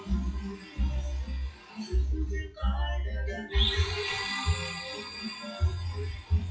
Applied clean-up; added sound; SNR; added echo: classical method WPE with log-MMSE.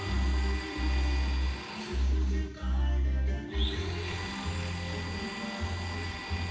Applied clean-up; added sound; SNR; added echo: none; Domestic sounds, home sounds; 11 dB; reverberation time 1.1 s.